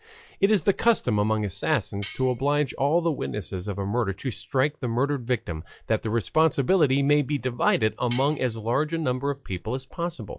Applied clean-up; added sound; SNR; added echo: classical method log-MMSE.